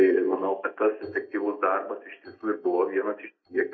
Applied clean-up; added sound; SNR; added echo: neural mask model DeepFilterNet 3.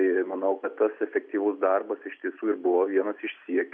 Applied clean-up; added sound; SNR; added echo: none; none; none; none.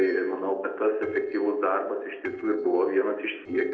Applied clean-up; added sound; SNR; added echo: neural separator model SepFormer DNS4.